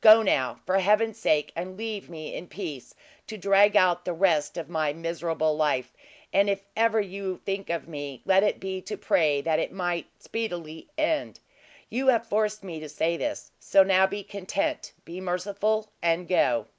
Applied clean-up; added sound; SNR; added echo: none; none; none; none.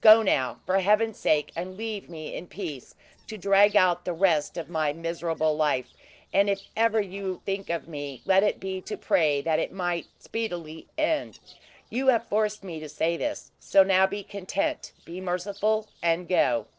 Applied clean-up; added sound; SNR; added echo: neural separator model SepFormer DNS4.